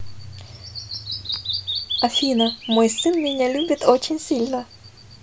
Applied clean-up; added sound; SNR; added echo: none; Bird vocalization, bird call, bird song; 8 dB; none.